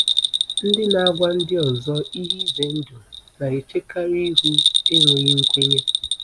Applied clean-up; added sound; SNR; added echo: none; Bell; -2 dB; none.